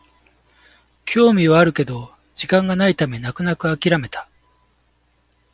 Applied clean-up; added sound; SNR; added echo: none; none; none; none.